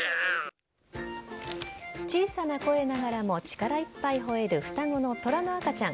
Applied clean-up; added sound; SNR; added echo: none; none; none; none.